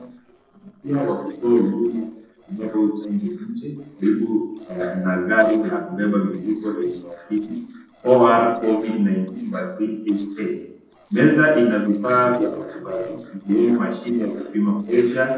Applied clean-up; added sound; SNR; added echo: neural separator model SepFormer DNS4.